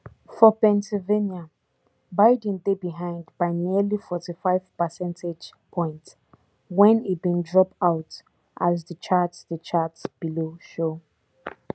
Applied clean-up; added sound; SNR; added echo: none; none; none; none.